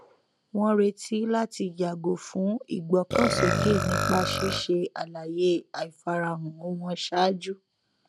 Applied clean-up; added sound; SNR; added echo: none; Burping, eructation; 1 dB; none.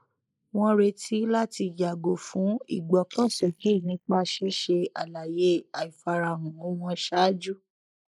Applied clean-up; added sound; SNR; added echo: neural mask model Resemble Enhance denoiser.